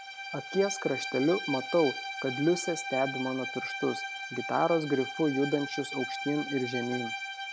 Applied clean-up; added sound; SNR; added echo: none; Bowed string instrument; 7 dB; none.